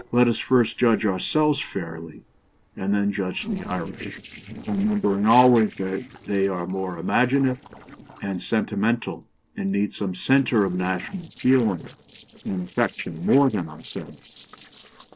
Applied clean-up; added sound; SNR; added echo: neural separator model SepFormer DNS4.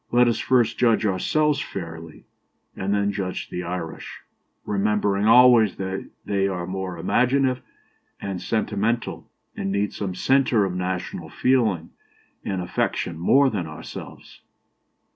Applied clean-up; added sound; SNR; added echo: none; none; none; none.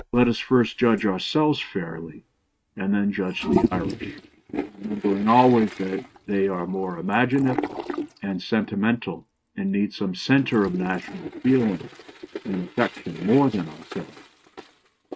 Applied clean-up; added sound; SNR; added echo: neural mask model RNNoise.